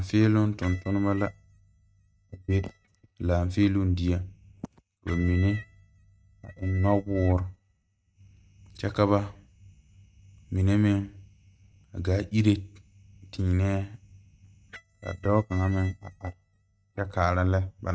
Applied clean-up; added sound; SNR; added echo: neural mask model RNNoise.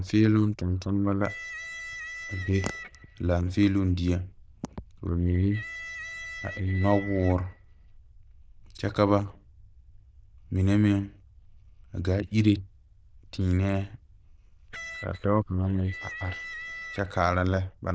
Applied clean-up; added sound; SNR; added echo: neural diffusion model UNIVERSE++.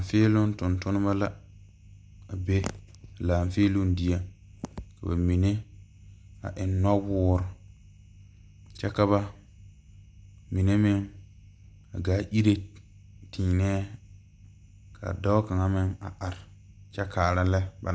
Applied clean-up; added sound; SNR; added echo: none; none; none; none.